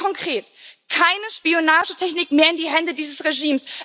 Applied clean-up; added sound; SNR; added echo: none; none; none; none.